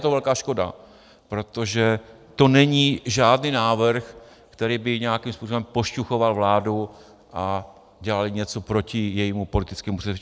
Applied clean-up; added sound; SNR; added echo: none; none; none; none.